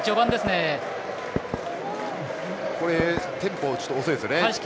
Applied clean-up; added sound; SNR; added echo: none; Knock / Wood; 8 dB; none.